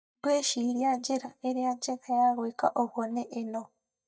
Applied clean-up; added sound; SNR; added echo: neural mask model DeepFilterNet 3.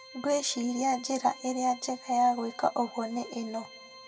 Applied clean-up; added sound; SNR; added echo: none; Organ; 19 dB; reverberation time 2.2 s.